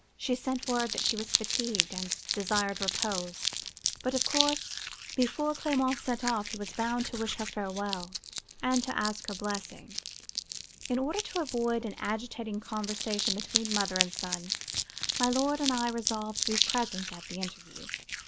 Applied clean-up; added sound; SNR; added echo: none; Crumpling, crinkling; 2 dB; none.